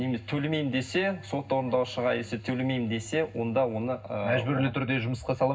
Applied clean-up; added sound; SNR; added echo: none; none; none; reverberation time 0.4 s.